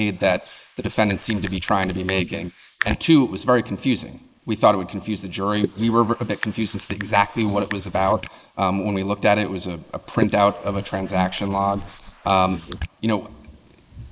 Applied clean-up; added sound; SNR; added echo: neural mask model Resemble Enhance denoiser.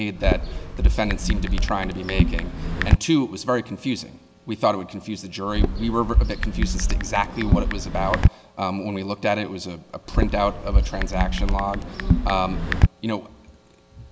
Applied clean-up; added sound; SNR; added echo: none; Chatter / Chirp, tweet / Car passing by / Typing; -4 dB; none.